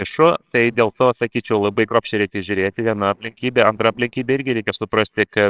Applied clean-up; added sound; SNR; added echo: neural separator model SepFormer WHAMR!.